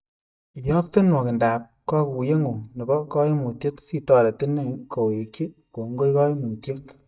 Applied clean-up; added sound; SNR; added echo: neural mask model DeepFilterNet 3.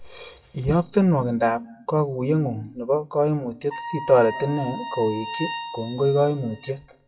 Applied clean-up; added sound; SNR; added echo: classical method WPE with log-MMSE.